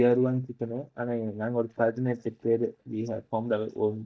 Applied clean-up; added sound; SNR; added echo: neural mask model DeepFilterNet 3.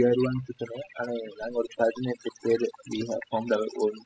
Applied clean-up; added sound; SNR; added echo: classical method spectral subtraction.